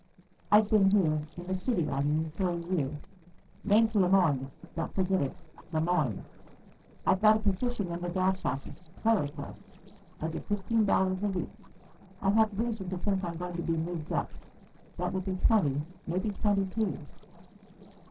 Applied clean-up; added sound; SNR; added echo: neural separator model SepFormer DNS4.